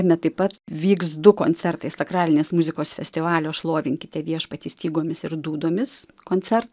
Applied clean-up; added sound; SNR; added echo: none; none; none; none.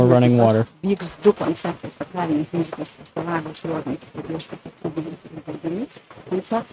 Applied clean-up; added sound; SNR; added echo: neural mask model RNNoise.